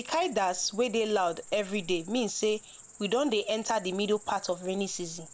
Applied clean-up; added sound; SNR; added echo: none; Cricket; 18 dB; none.